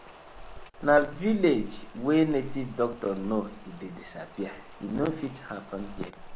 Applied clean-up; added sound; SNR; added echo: none; Rain; 13 dB; none.